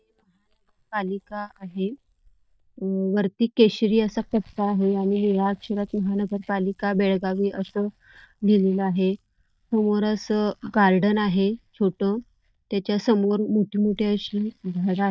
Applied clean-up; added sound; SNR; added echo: neural mask model DeepFilterNet 3.